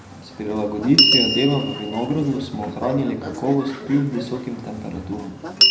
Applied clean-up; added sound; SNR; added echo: none; Door / Bell; 1 dB; reverberation time 0.7 s.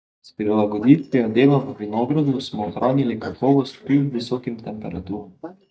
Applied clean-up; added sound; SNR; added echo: neural mask model DeepFilterNet 3.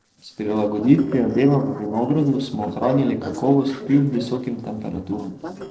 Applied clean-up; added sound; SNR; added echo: neural separator model SepFormer DNS4.